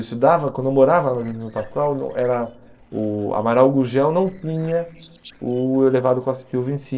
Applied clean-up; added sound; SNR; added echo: neural separator model SepFormer DNS4.